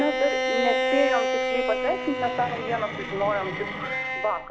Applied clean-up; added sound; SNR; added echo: none; Bowed string instrument; 0 dB; none.